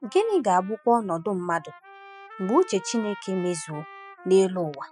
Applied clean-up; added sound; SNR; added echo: classical method spectral subtraction.